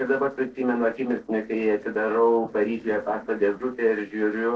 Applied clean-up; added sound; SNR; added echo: neural separator model SepFormer DNS4.